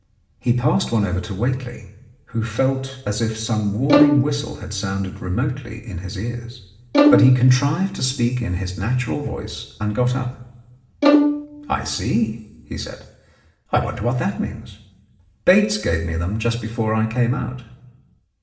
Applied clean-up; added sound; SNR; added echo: none; Bowed string instrument; 0 dB; reverberation time 0.8 s.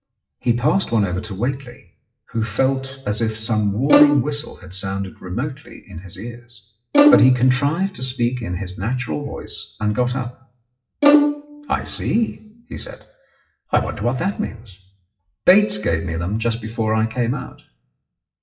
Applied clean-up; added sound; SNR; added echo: classical method WPE with log-MMSE.